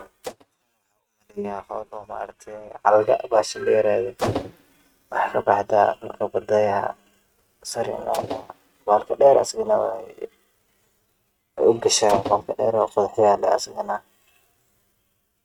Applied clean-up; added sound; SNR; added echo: neural mask model RNNoise.